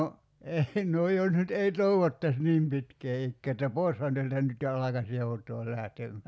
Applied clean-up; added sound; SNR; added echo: none; none; none; none.